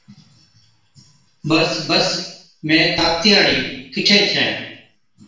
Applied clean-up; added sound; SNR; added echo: none; none; none; reverberation time 0.7 s.